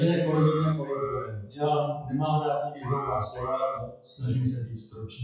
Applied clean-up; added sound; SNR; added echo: classical method WPE with log-MMSE.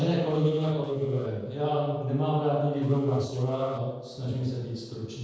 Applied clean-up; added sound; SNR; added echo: neural separator model SepFormer DNS4.